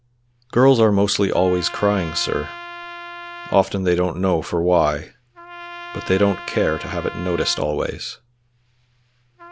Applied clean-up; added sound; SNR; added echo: none; Trumpet; 16 dB; none.